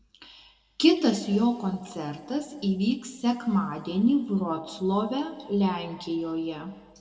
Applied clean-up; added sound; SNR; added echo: none; none; none; reverberation time 1.8 s.